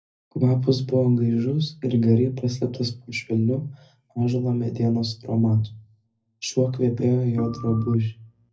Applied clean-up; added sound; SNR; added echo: none; Organ; 16 dB; reverberation time 0.4 s.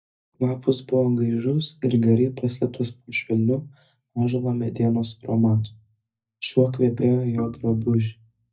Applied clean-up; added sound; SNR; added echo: neural mask model DeepFilterNet 3.